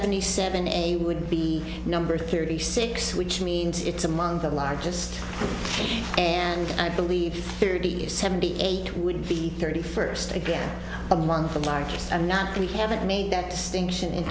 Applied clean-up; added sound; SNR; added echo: none; none; none; none.